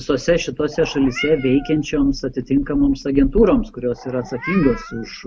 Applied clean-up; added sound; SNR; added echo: none; Meow; 17 dB; none.